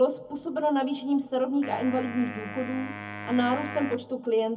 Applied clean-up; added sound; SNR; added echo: none; Wind instrument, woodwind instrument; 13 dB; reverberation time 0.3 s.